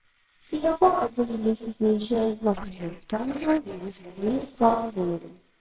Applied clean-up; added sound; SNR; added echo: neural separator model SepFormer WHAMR!.